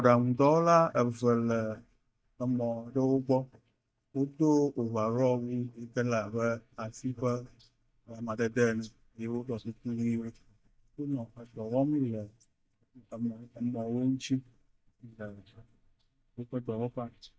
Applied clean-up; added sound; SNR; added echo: neural mask model DeepFilterNet 3.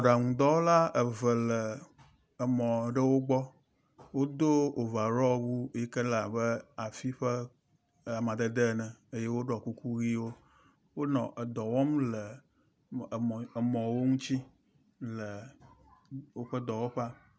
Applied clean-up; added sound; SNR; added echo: none; none; none; none.